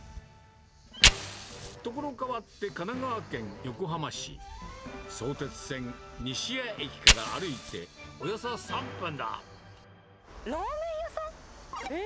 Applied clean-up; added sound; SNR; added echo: none; Fire; -3 dB; none.